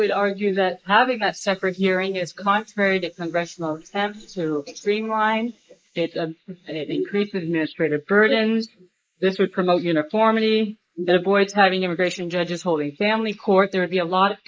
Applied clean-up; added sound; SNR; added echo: neural mask model Resemble Enhance denoiser.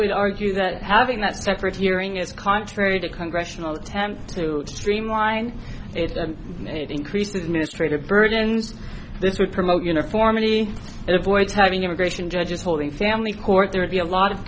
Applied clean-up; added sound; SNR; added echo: none; none; none; none.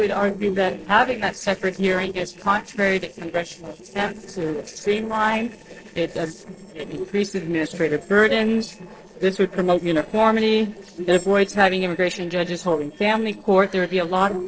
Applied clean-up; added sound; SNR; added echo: neural separator model SepFormer DNS4.